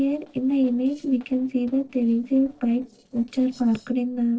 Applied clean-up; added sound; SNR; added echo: neural separator model SepFormer DNS4.